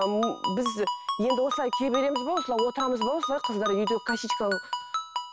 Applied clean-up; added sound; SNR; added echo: none; Ringtone; 4 dB; none.